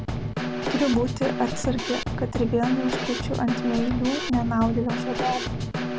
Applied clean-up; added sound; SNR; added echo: none; Snare drum / Drum kit; 2 dB; none.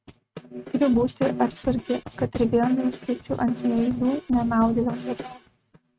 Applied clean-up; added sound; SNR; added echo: neural mask model RNNoise.